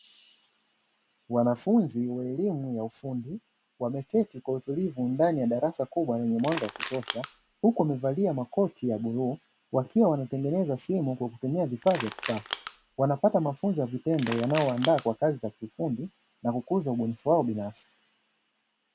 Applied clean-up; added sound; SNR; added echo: none; Crushing; 9 dB; none.